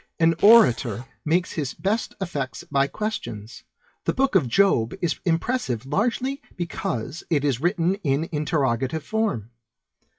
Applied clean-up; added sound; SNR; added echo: classical method WPE with log-MMSE.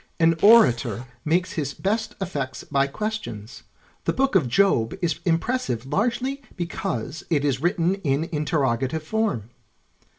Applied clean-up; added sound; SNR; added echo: none; Zipper (clothing); 18 dB; reverberation time 0.2 s.